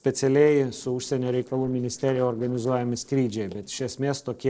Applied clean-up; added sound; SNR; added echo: neural separator model SepFormer DNS4.